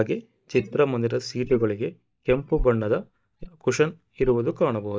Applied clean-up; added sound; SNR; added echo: neural mask model DeepFilterNet 3.